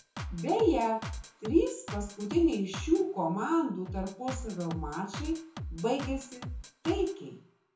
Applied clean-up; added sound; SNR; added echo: none; Drum kit; 10 dB; reverberation time 0.6 s.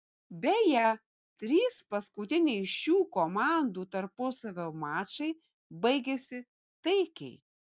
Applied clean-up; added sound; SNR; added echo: none; none; none; none.